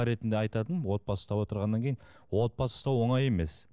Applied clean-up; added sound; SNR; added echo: none; none; none; none.